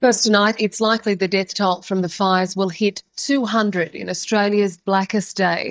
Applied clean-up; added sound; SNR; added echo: neural mask model DeepFilterNet 3.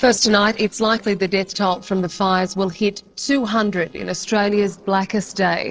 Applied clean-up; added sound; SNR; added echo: neural separator model SepFormer DNS4.